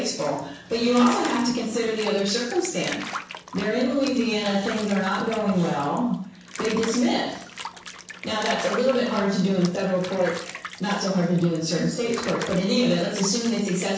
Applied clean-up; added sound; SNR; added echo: none; Bathtub (filling or washing) / Water; 14 dB; reverberation time 0.7 s.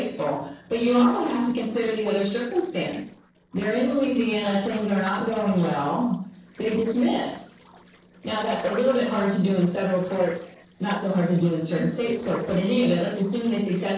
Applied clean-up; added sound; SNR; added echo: neural separator model SepFormer DNS4.